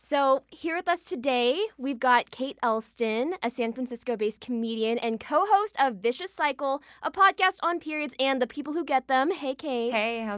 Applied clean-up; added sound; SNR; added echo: none; none; none; none.